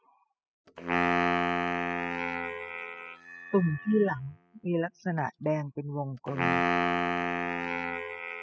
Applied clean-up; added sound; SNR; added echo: classical method spectral subtraction.